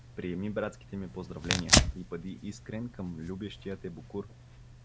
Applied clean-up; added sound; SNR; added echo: none; Tearing; -5 dB; none.